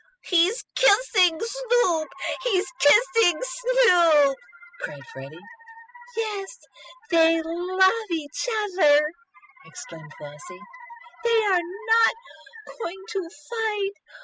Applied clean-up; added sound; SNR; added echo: classical method spectral subtraction.